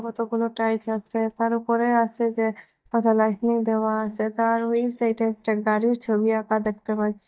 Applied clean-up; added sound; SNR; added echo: neural mask model DeepFilterNet 3.